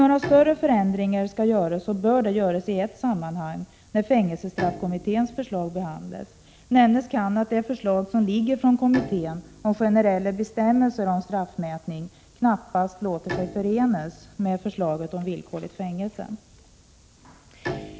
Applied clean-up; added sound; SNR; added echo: none; Bowed string instrument; 17 dB; none.